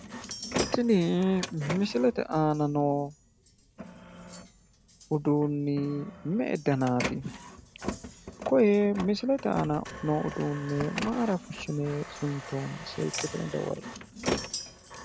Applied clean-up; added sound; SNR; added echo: none; Printer + Chink, clink; 10 dB; none.